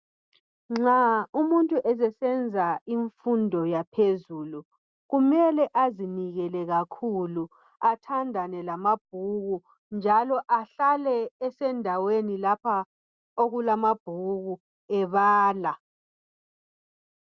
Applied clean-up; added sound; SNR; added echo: none; none; none; none.